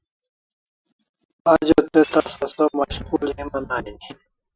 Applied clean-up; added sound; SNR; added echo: classical method Wiener filter.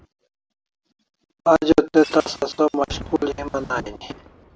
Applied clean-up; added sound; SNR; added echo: none; Shatter + Whoosh, swoosh, swish / Fireworks; 18 dB; none.